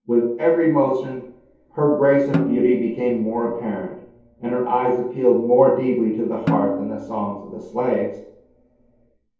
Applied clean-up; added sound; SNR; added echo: none; Snare drum; 9 dB; reverberation time 0.7 s.